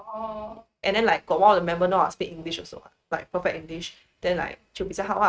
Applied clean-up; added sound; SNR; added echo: neural mask model RNNoise.